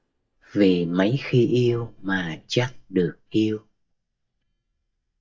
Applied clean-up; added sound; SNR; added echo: neural mask model DeepFilterNet 3.